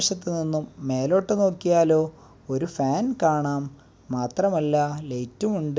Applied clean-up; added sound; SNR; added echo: none; none; none; none.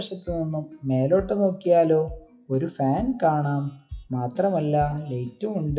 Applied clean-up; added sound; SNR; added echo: classical method WPE with log-MMSE.